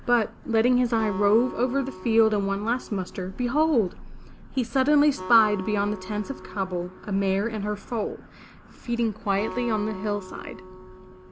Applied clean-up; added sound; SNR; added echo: none; Acoustic guitar; 16 dB; none.